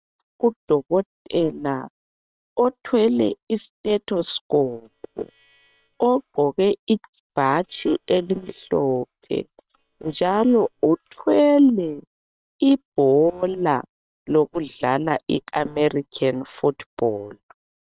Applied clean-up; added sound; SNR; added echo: neural separator model SepFormer WHAM!.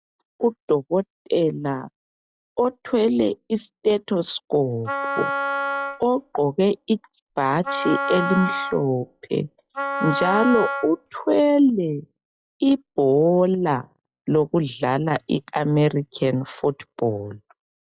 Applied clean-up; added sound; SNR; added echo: classical method log-MMSE.